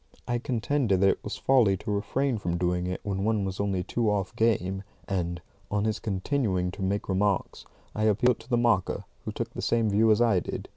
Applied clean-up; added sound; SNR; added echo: none; none; none; none.